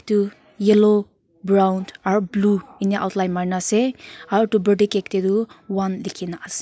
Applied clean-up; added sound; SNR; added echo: none; none; none; none.